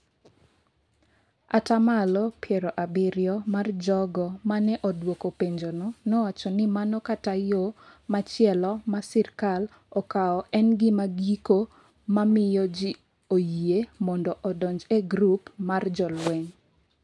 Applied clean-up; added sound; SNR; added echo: none; none; none; none.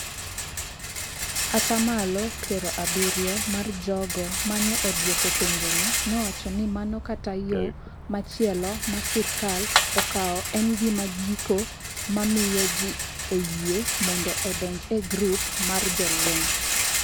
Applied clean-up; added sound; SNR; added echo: none; Rattle; 0 dB; none.